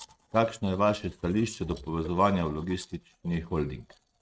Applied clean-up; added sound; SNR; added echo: neural mask model RNNoise.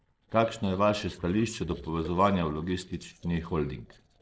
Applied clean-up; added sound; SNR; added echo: neural separator model SepFormer DNS4.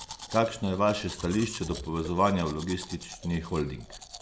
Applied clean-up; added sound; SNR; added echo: none; Domestic sounds, home sounds; 15 dB; none.